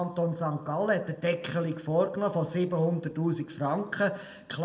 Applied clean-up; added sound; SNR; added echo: none; none; none; reverberation time 0.8 s.